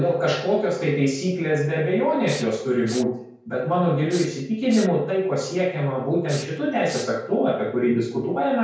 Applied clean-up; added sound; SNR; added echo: none; Respiratory sounds; 16 dB; reverberation time 0.5 s.